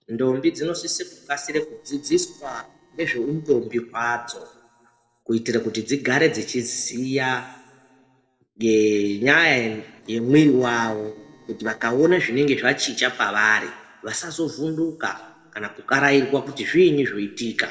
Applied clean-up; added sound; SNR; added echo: neural separator model SepFormer DNS4.